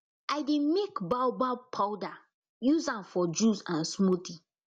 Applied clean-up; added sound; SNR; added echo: none; none; none; none.